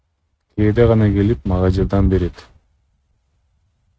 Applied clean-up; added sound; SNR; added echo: neural mask model RNNoise.